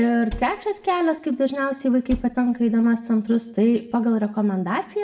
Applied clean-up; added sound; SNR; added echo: none; Cupboard open or close; 15 dB; reverberation time 0.9 s.